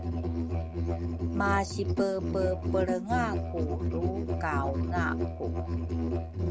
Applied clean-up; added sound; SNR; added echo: none; Musical instrument; -3 dB; none.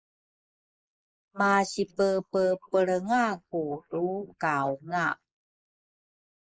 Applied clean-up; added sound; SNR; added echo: neural mask model Resemble Enhance denoiser.